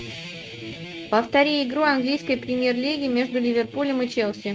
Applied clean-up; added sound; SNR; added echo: neural mask model RNNoise.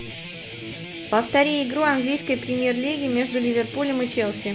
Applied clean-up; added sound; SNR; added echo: none; Guitar; 11 dB; none.